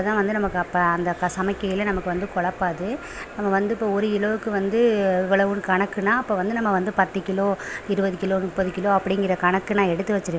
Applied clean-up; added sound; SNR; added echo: none; none; none; none.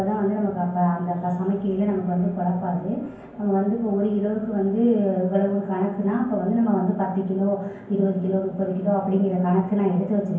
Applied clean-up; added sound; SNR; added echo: none; none; none; reverberation time 0.9 s.